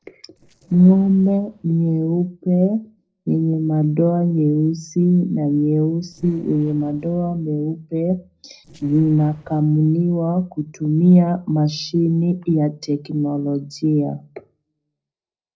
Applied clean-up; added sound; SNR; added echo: neural separator model SepFormer DNS4.